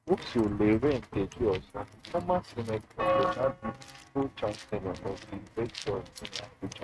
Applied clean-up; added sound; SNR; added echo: neural mask model RNNoise.